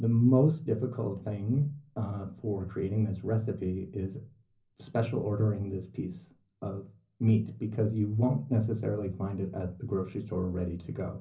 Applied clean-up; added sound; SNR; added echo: none; none; none; reverberation time 0.5 s.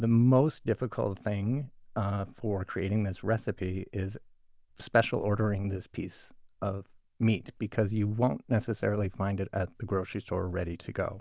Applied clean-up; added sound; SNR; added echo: none; none; none; none.